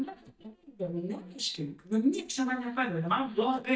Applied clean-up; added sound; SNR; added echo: neural mask model DeepFilterNet 3.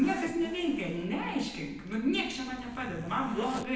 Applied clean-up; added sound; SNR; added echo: none; Zipper (clothing); 13 dB; reverberation time 0.9 s.